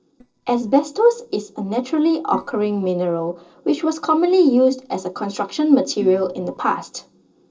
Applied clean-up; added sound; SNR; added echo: neural separator model SepFormer DNS4.